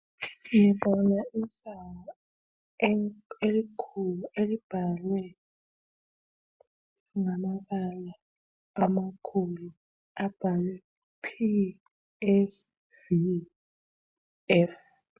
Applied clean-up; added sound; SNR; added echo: none; none; none; none.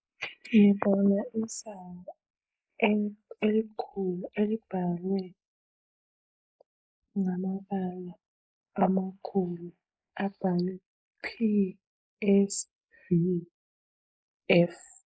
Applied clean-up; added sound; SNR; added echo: neural mask model Resemble Enhance denoiser.